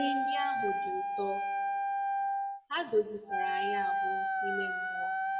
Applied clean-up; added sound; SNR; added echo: none; Wind instrument, woodwind instrument; -5 dB; reverberation time 1.0 s.